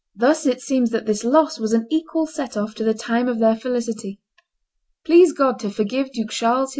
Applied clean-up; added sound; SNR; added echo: none; none; none; none.